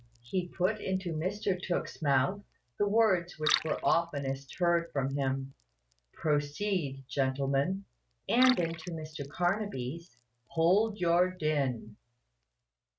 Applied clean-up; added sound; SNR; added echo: neural mask model RNNoise.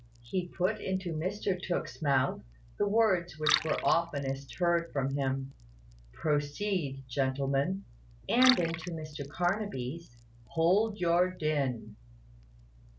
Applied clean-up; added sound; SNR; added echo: none; Liquid; 11 dB; none.